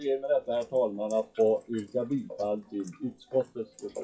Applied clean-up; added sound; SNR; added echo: classical method WPE with log-MMSE.